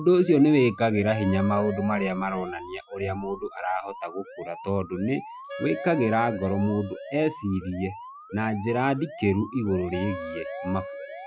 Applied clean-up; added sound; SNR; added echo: classical method Wiener filter.